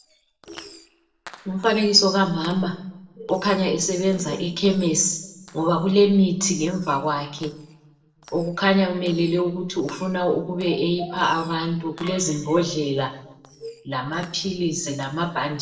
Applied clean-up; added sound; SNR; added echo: neural separator model SepFormer DNS4.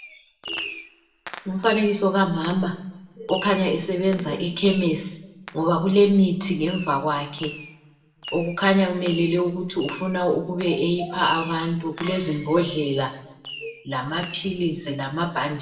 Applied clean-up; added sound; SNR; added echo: none; Fireworks; 17 dB; reverberation time 0.7 s.